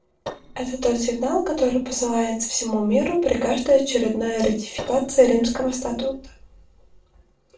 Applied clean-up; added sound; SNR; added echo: neural separator model SepFormer DNS4.